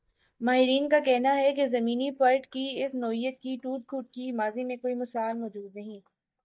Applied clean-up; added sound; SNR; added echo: neural mask model DeepFilterNet 3.